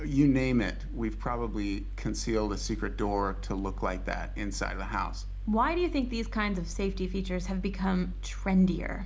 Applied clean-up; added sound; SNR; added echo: none; Mechanical fan; 5 dB; reverberation time 0.4 s.